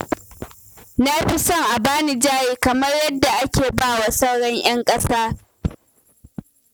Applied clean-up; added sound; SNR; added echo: none; none; none; none.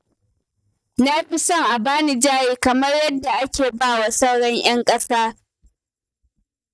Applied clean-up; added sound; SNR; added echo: neural mask model DeepFilterNet 3.